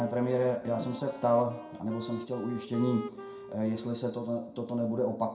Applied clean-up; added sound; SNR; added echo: none; Wind instrument, woodwind instrument; 13 dB; reverberation time 0.5 s.